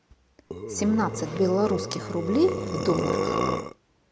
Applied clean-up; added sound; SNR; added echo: none; Burping, eructation; 2 dB; none.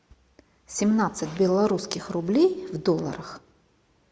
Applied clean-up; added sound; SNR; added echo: none; none; none; none.